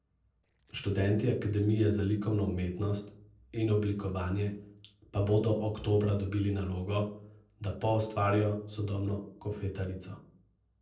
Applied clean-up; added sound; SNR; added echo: neural separator model SepFormer DNS4.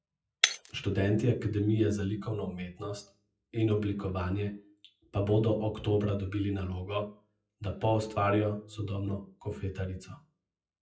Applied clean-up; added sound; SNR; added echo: classical method WPE with log-MMSE.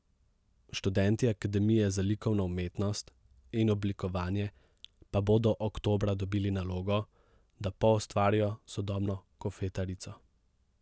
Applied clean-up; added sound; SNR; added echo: none; none; none; none.